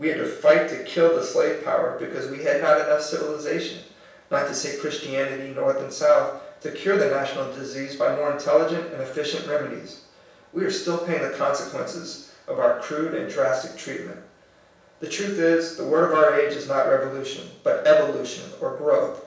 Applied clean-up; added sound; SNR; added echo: none; none; none; reverberation time 0.7 s.